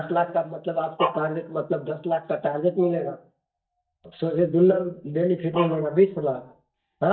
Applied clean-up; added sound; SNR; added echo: neural mask model DeepFilterNet 3.